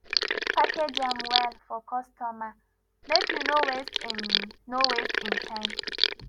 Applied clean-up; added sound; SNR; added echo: none; Sink (filling or washing); -2 dB; none.